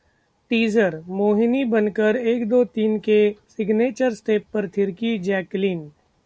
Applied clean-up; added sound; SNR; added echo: none; none; none; none.